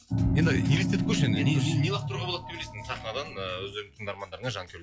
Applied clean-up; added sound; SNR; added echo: classical method log-MMSE.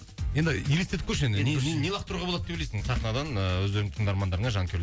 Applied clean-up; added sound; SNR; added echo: none; none; none; none.